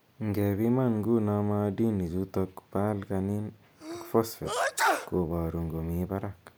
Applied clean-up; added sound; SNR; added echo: none; Sneeze; 3 dB; none.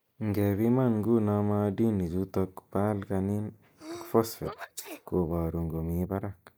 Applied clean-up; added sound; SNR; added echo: neural mask model DeepFilterNet 3.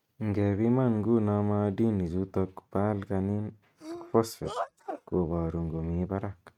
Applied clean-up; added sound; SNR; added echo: neural mask model RNNoise.